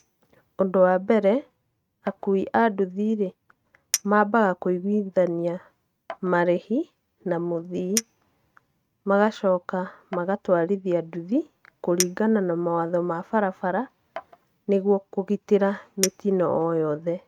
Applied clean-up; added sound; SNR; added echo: neural mask model RNNoise.